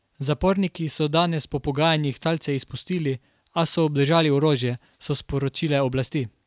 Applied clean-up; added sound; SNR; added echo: none; none; none; none.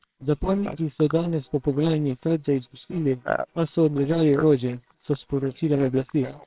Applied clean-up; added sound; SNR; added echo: neural separator model SepFormer WHAMR!.